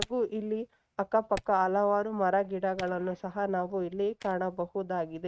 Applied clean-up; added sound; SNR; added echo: neural mask model RNNoise.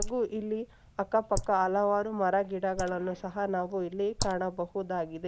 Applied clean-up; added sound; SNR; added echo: neural mask model Resemble Enhance denoiser.